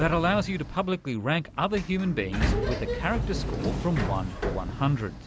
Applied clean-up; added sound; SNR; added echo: none; Sliding door; 3 dB; none.